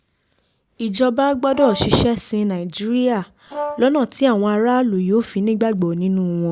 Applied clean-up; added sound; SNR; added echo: none; Brass instrument; 11 dB; none.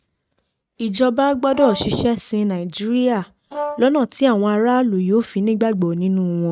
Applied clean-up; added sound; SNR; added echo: neural mask model RNNoise.